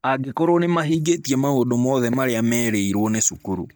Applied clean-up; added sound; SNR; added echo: neural mask model DeepFilterNet 3.